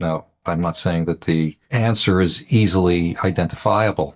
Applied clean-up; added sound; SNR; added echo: neural mask model DeepFilterNet 3.